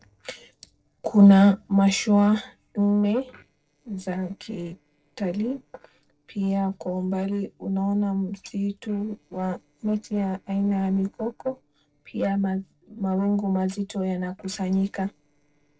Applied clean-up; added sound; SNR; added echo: neural separator model SepFormer DNS4.